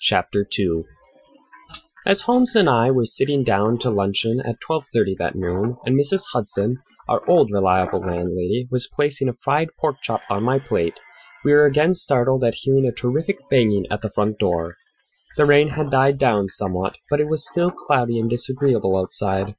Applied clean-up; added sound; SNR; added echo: classical method Wiener filter.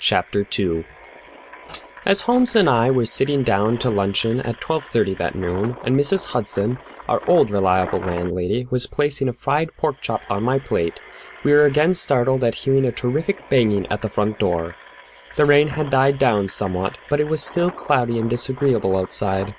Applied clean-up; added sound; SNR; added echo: none; Engine; 20 dB; none.